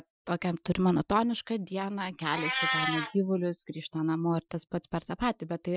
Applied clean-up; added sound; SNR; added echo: classical method Wiener filter.